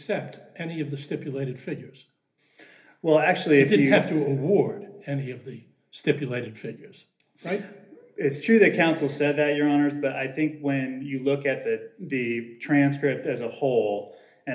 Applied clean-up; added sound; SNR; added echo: none; none; none; reverberation time 0.3 s.